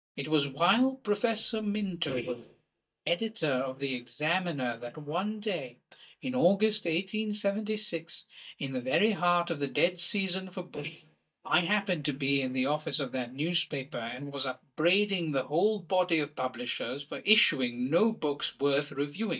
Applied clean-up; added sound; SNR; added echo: neural mask model DeepFilterNet 3.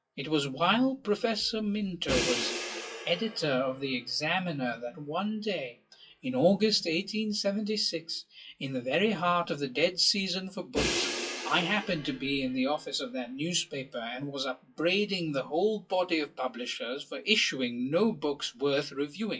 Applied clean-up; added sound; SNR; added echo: classical method WPE with log-MMSE.